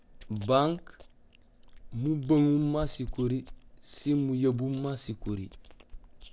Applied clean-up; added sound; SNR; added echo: none; Chewing, mastication; 15 dB; none.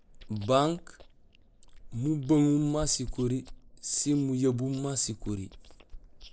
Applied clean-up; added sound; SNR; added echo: neural mask model Resemble Enhance denoiser.